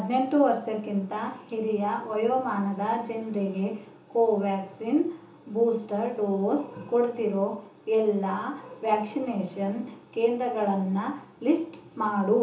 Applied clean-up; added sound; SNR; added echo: none; none; none; reverberation time 1.2 s.